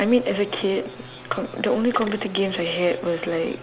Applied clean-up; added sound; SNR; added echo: none; none; none; none.